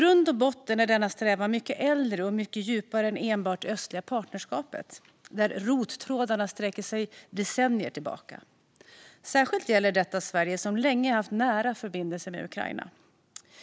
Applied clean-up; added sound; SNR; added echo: none; none; none; none.